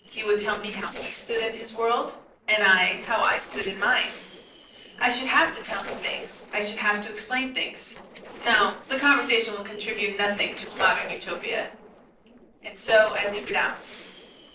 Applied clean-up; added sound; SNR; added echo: neural separator model SepFormer DNS4.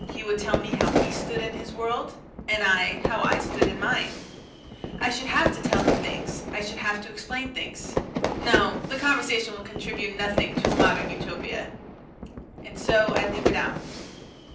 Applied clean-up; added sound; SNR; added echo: none; Fire / Fireworks; 0 dB; reverberation time 0.6 s.